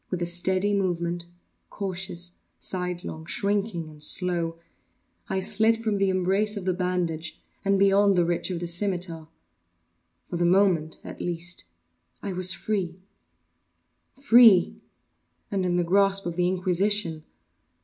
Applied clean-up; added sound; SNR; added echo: none; none; none; none.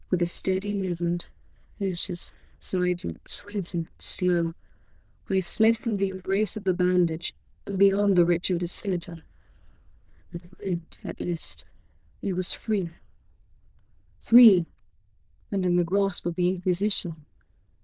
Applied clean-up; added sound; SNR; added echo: neural diffusion model UNIVERSE++.